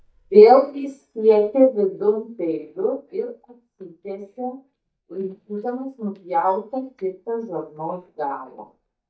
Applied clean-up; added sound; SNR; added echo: neural mask model DeepFilterNet 3.